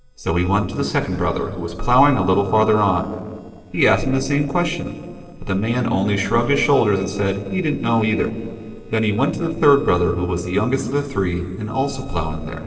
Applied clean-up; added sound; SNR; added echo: neural separator model SepFormer DNS4.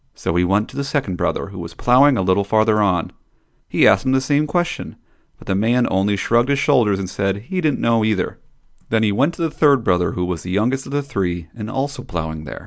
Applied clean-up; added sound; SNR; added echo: none; none; none; none.